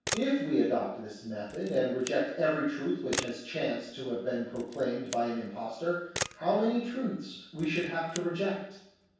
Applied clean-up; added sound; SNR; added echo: none; Camera; 12 dB; reverberation time 0.7 s.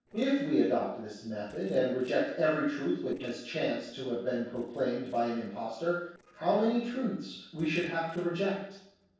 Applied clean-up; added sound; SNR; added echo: neural separator model SepFormer DNS4.